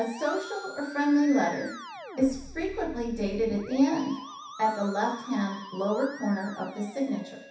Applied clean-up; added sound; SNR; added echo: none; Musical instrument; 14 dB; reverberation time 0.7 s.